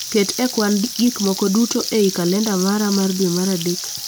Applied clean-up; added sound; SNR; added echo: none; Frying (food); 10 dB; none.